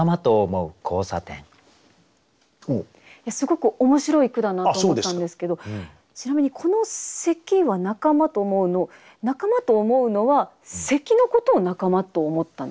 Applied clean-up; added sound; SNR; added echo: none; none; none; none.